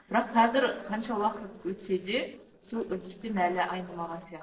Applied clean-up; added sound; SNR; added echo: neural separator model SepFormer DNS4.